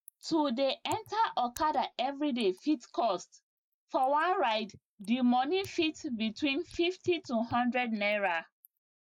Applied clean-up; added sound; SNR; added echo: neural mask model Resemble Enhance denoiser.